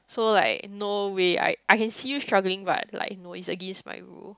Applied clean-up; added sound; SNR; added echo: none; none; none; none.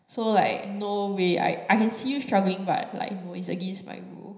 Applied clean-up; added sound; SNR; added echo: none; none; none; reverberation time 0.9 s.